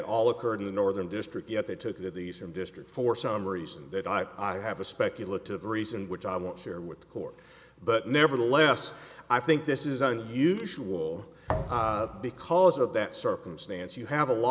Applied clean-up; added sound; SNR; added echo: none; Thump, thud; 8 dB; none.